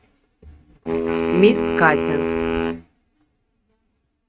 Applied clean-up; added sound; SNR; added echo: neural mask model RNNoise.